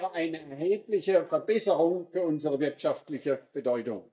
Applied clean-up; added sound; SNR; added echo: neural mask model DeepFilterNet 3.